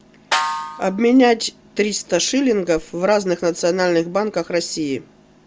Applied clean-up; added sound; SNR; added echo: none; Snare drum; 8 dB; none.